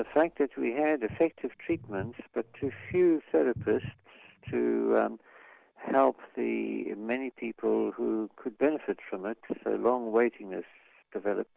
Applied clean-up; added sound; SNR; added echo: none; Bass guitar; 16 dB; none.